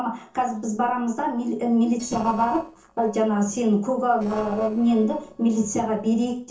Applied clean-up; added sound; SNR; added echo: neural separator model SepFormer DNS4.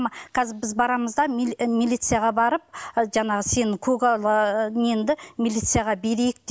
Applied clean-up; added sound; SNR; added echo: none; none; none; none.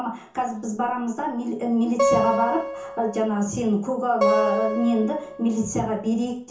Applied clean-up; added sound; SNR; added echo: none; Acoustic guitar; 2 dB; reverberation time 0.6 s.